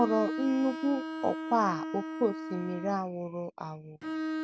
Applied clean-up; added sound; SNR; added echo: none; Bowed string instrument; 6 dB; none.